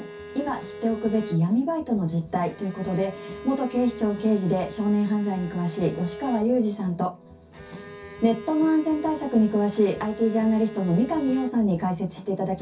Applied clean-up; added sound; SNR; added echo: none; Bowed string instrument; 16 dB; reverberation time 0.3 s.